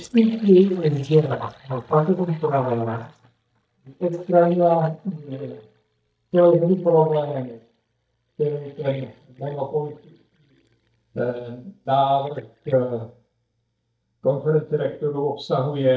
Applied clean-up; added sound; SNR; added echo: neural mask model DeepFilterNet 3.